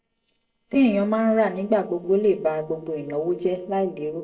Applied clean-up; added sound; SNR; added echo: neural separator model SepFormer DNS4.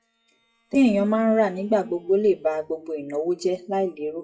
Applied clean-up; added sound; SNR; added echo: classical method WPE with log-MMSE.